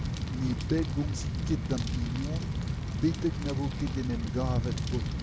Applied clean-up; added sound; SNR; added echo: none; Fire; -1 dB; none.